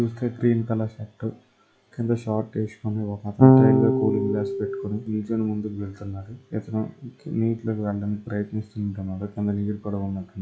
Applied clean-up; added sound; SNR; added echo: classical method log-MMSE.